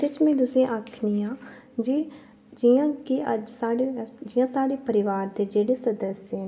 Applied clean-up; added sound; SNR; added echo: none; none; none; reverberation time 2.4 s.